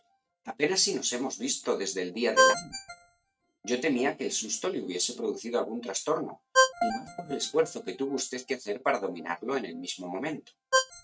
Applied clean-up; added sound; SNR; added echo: neural mask model RNNoise.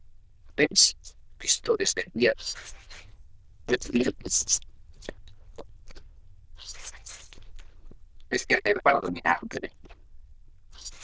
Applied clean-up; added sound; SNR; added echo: neural diffusion model UNIVERSE++.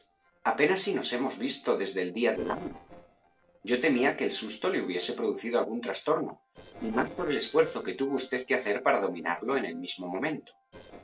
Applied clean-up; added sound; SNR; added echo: neural separator model SepFormer DNS4.